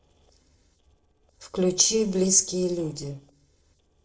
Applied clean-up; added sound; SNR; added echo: neural separator model SepFormer DNS4.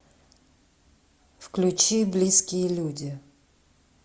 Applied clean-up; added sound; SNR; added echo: none; none; none; none.